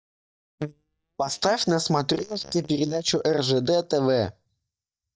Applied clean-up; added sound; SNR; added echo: neural mask model DeepFilterNet 3.